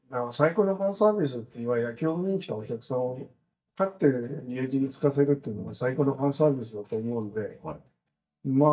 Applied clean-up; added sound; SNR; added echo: neural mask model DeepFilterNet 3.